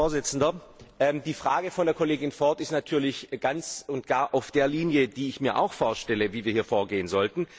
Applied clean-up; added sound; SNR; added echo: none; none; none; none.